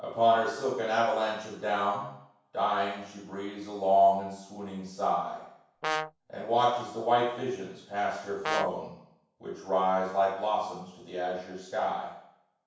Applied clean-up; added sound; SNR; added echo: none; Brass instrument; 3 dB; reverberation time 0.7 s.